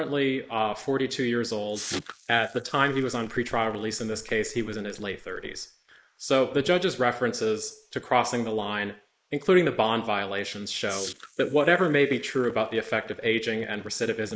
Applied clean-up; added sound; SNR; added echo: neural mask model Resemble Enhance denoiser.